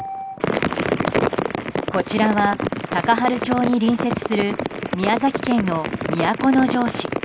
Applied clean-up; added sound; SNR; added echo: none; none; none; none.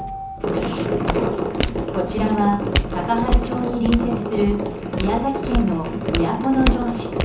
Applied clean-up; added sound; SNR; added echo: none; Walk, footsteps; 4 dB; reverberation time 0.8 s.